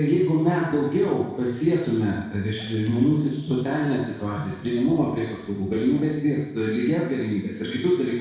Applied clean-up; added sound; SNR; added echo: neural separator model SepFormer DNS4.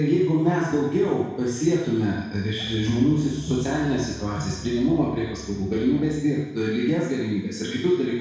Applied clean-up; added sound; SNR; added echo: none; Musical instrument; 18 dB; reverberation time 1.1 s.